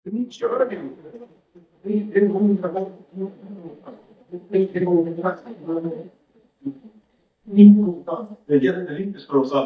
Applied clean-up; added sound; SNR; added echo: neural mask model DeepFilterNet 3.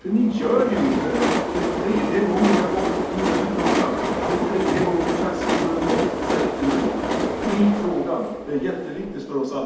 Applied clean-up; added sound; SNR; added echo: none; Train; 1 dB; reverberation time 0.8 s.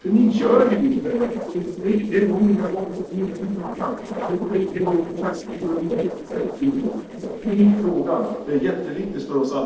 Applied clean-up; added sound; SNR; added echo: neural separator model SepFormer DNS4.